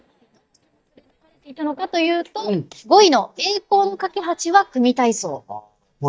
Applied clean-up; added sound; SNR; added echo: neural mask model DeepFilterNet 3.